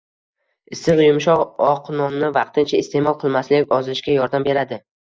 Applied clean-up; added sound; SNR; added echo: neural mask model DeepFilterNet 3.